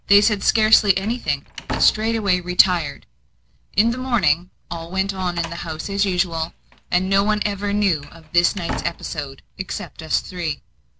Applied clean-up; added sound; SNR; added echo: none; Slam; 15 dB; none.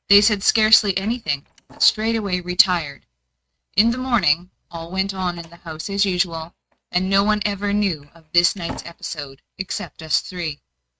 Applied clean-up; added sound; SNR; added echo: neural mask model RNNoise.